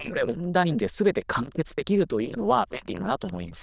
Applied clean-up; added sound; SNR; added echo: neural diffusion model UNIVERSE++.